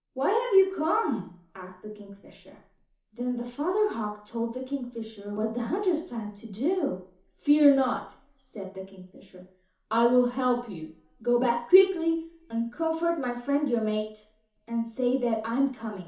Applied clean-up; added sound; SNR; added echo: none; none; none; reverberation time 0.9 s.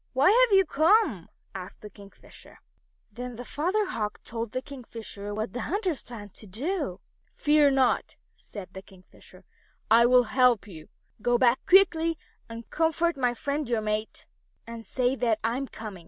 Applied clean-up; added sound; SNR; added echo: none; none; none; none.